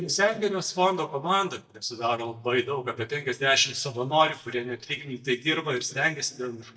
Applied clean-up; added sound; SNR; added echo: neural mask model DeepFilterNet 3.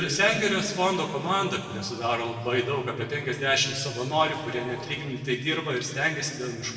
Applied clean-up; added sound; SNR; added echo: none; Zipper (clothing); 17 dB; reverberation time 2.1 s.